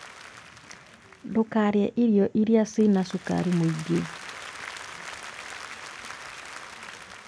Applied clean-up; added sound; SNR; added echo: none; Applause; 15 dB; none.